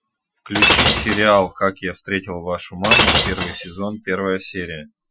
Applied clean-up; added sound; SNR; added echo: classical method Wiener filter.